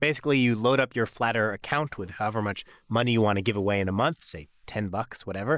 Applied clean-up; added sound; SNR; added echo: neural mask model Resemble Enhance denoiser.